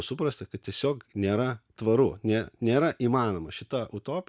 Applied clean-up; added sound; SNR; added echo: none; none; none; none.